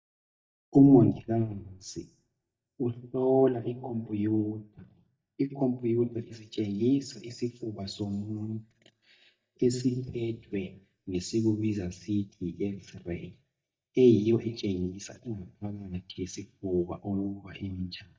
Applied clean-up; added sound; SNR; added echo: neural mask model DeepFilterNet 3.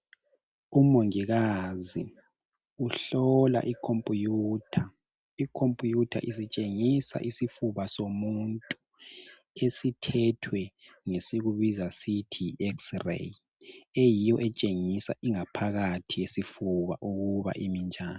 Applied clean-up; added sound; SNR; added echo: none; none; none; none.